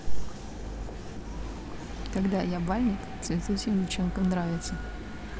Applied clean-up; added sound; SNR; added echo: none; Train; 13 dB; none.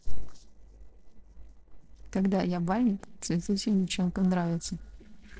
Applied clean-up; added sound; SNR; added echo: neural separator model SepFormer DNS4.